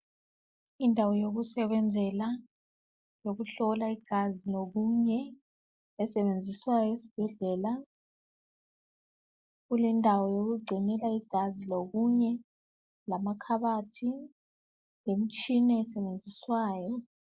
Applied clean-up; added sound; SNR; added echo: neural mask model Resemble Enhance denoiser.